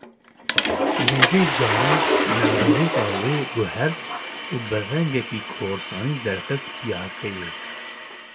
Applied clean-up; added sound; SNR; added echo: none; Brass instrument + Toilet flush / Water; -2 dB; none.